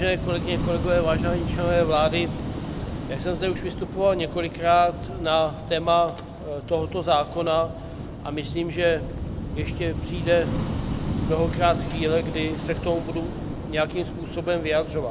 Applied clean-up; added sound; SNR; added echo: none; Waves, surf / Wind; 5 dB; none.